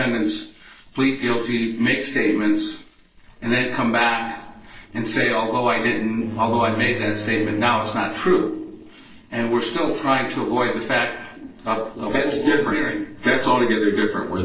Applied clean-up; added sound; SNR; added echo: neural separator model SepFormer DNS4.